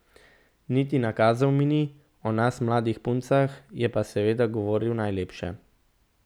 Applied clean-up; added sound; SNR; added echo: none; none; none; none.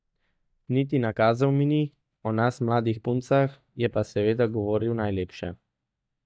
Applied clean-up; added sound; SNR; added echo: neural mask model DeepFilterNet 3.